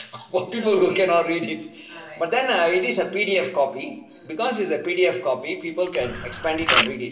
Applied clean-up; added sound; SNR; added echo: none; Camera; 0 dB; reverberation time 0.7 s.